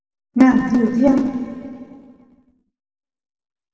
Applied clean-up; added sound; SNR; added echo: none; none; none; reverberation time 2.0 s.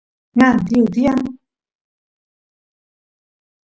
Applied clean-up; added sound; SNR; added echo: none; none; none; none.